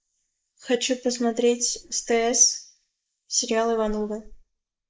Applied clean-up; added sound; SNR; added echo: neural mask model Resemble Enhance denoiser.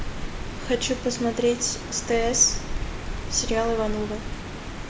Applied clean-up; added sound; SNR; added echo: none; Rain; 5 dB; none.